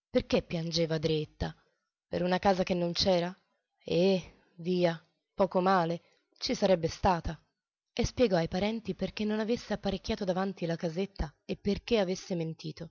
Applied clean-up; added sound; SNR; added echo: none; none; none; none.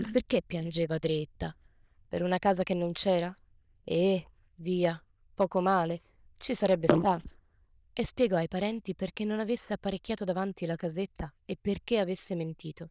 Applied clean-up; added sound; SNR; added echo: neural diffusion model UNIVERSE++.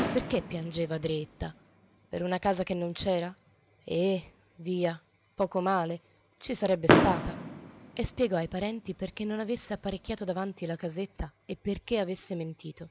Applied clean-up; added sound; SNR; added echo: none; Fireworks; 4 dB; none.